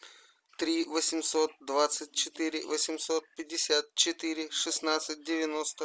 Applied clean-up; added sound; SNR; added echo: none; none; none; none.